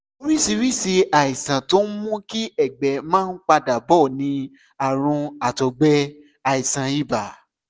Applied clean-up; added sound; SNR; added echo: none; none; none; none.